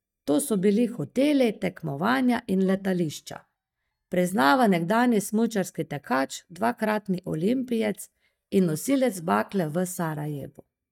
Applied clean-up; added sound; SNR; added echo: neural mask model DeepFilterNet 3.